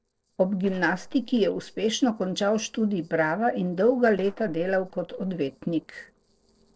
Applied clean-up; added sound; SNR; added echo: neural separator model SepFormer DNS4.